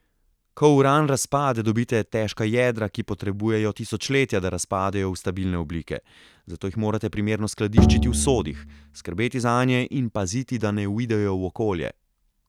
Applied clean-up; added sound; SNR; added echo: none; Bowed string instrument; -2 dB; none.